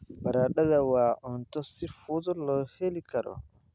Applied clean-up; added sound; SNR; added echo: none; none; none; none.